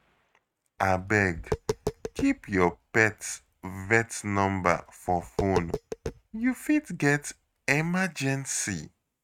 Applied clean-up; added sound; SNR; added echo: neural mask model RNNoise.